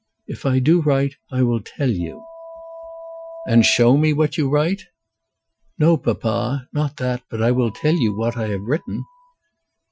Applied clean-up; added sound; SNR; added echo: classical method Wiener filter.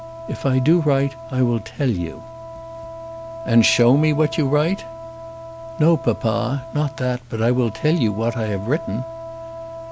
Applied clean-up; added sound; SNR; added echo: none; Wind instrument, woodwind instrument; 14 dB; none.